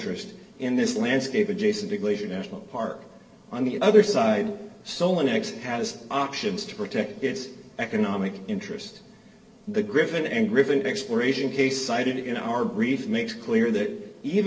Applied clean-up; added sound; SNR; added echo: none; none; none; reverberation time 1.7 s.